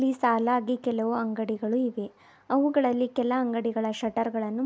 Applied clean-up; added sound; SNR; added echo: none; none; none; none.